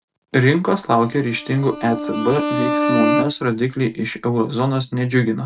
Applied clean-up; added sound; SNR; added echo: neural mask model RNNoise.